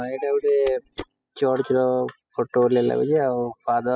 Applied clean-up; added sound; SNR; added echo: classical method spectral subtraction.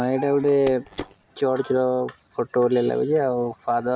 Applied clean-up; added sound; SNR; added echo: none; Telephone; 19 dB; none.